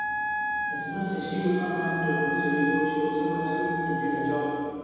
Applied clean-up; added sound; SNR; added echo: none; Wind instrument, woodwind instrument; 2 dB; reverberation time 2.1 s.